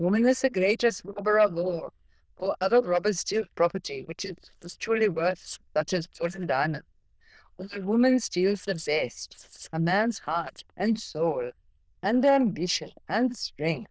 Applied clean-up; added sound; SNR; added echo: neural diffusion model UNIVERSE++.